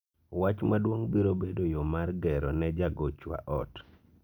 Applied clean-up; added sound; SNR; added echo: none; none; none; none.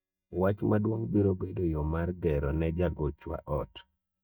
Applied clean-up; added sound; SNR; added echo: neural mask model DeepFilterNet 3.